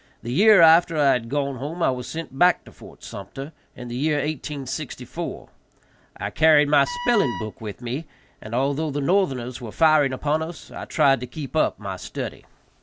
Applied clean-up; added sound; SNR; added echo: none; Wind instrument, woodwind instrument; 10 dB; none.